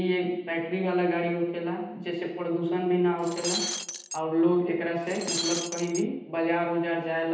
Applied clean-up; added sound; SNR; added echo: none; Shatter; 6 dB; reverberation time 0.9 s.